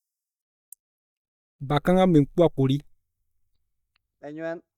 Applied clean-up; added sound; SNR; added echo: neural mask model DeepFilterNet 3.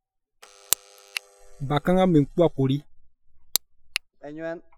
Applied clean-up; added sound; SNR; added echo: classical method Wiener filter.